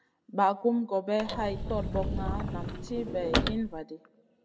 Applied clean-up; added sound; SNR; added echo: none; Sliding door / Slam / Wood; 1 dB; reverberation time 0.7 s.